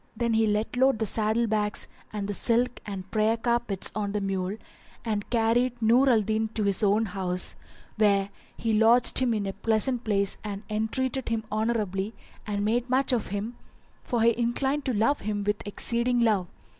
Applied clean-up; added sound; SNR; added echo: none; none; none; none.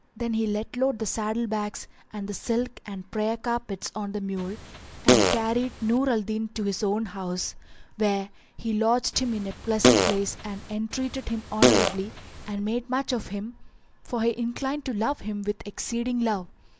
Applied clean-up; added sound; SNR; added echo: none; Fart; -3 dB; none.